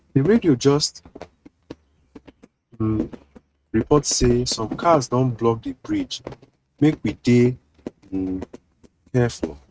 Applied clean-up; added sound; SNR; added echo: neural mask model RNNoise.